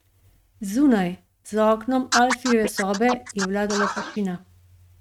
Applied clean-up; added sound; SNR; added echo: neural mask model RNNoise.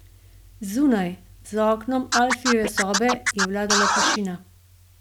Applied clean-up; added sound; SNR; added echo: none; Scratching (performance technique); -1 dB; none.